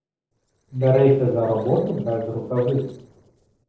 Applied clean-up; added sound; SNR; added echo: neural separator model SepFormer DNS4.